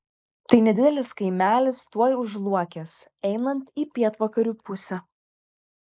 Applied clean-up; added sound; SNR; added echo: neural mask model Resemble Enhance denoiser.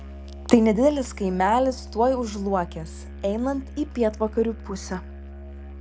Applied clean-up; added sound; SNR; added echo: none; Musical instrument; 13 dB; none.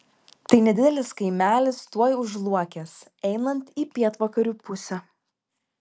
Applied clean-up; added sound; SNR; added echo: none; none; none; none.